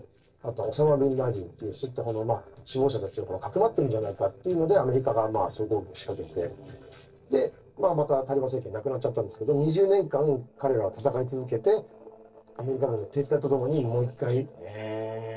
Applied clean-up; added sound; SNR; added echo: neural separator model SepFormer DNS4.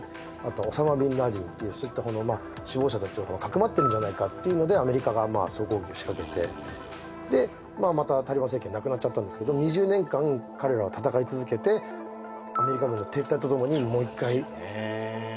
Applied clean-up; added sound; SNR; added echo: none; none; none; none.